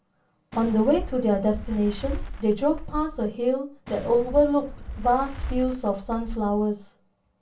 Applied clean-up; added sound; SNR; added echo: none; Fireworks; 9 dB; reverberation time 0.2 s.